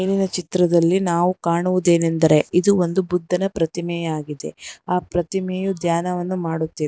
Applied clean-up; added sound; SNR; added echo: none; none; none; none.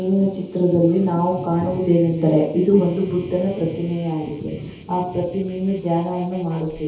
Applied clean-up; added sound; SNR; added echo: none; Thunder; 13 dB; reverberation time 0.8 s.